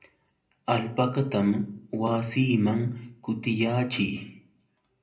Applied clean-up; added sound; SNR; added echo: none; none; none; reverberation time 0.5 s.